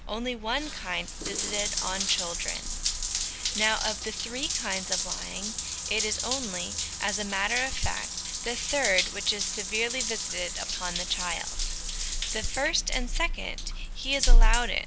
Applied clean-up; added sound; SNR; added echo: none; Drip / Trickle, dribble / Bathtub (filling or washing) / Water tap, faucet; -4 dB; none.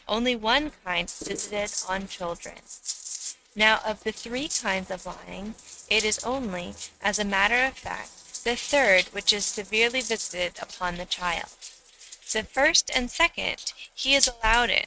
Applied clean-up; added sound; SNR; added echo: neural mask model RNNoise.